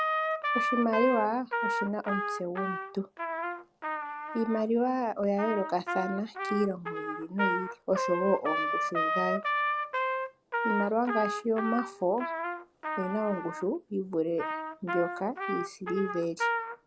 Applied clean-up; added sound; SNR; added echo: none; Trumpet; 2 dB; none.